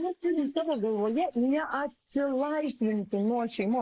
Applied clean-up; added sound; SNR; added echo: neural mask model Resemble Enhance denoiser.